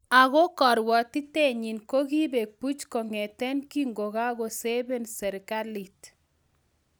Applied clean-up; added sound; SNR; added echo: none; none; none; none.